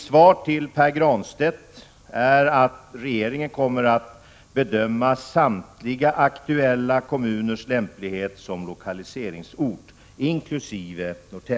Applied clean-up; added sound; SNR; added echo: none; none; none; none.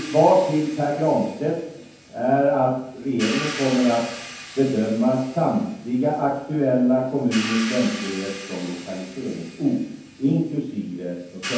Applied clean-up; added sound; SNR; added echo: none; Hi-hat; 14 dB; reverberation time 0.9 s.